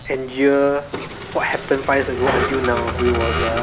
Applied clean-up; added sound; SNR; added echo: none; Vehicle; 6 dB; none.